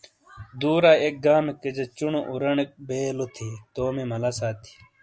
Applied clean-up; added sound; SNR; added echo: none; none; none; none.